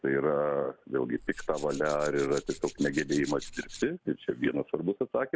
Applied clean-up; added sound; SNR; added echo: none; Tools; 14 dB; none.